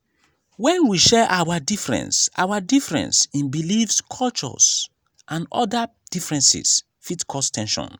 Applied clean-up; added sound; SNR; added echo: none; none; none; none.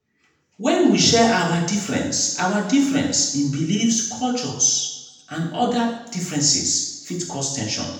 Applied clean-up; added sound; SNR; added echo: none; none; none; reverberation time 0.9 s.